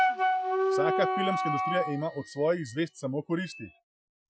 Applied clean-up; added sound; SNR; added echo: classical method Wiener filter.